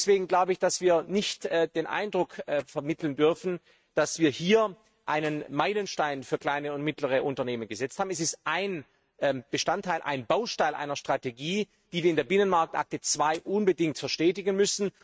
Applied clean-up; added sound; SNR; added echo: neural mask model RNNoise.